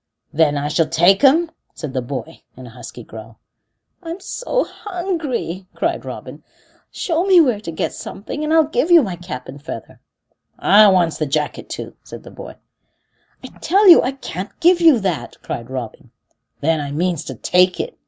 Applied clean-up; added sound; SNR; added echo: none; none; none; none.